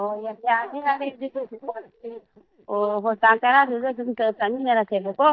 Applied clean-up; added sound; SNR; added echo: neural mask model DeepFilterNet 3.